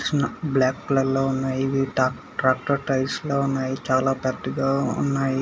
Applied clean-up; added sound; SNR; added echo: none; none; none; none.